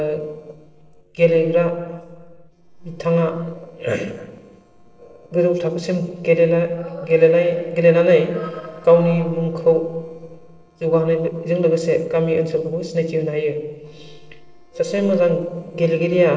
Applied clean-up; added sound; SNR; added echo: neural separator model SepFormer DNS4.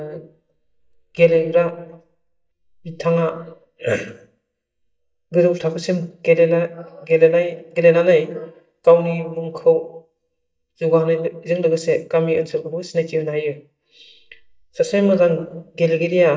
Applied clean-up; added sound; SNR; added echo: neural mask model DeepFilterNet 3.